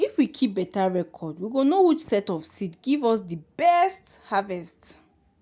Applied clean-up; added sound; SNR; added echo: none; none; none; none.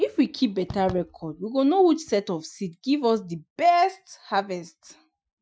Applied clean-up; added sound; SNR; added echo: classical method Wiener filter.